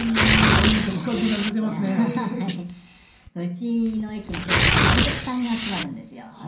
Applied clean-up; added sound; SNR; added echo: none; Tearing; -2 dB; reverberation time 0.6 s.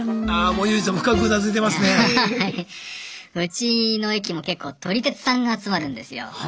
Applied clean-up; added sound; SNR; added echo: none; none; none; none.